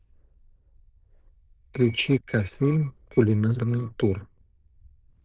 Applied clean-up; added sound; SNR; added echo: neural diffusion model UNIVERSE++.